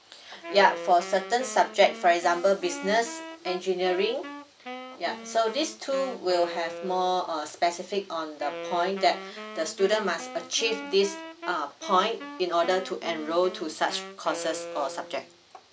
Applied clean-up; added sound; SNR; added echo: none; Wind instrument, woodwind instrument; 13 dB; none.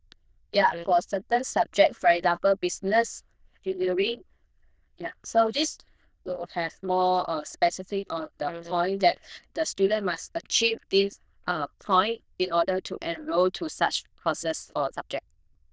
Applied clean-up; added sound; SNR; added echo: neural diffusion model UNIVERSE++.